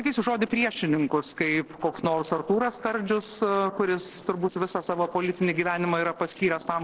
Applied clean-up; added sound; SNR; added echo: neural separator model SepFormer DNS4.